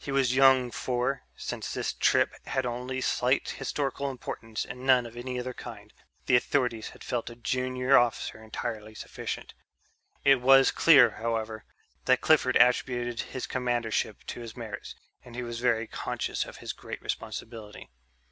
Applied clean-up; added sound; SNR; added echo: none; none; none; none.